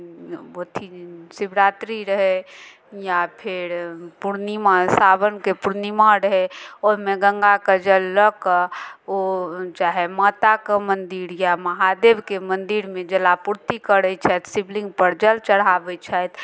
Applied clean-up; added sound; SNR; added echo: none; none; none; none.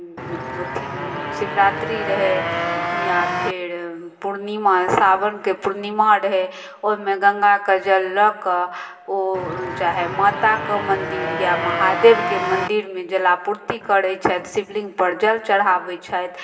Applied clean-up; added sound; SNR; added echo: none; Motorcycle; 4 dB; reverberation time 0.9 s.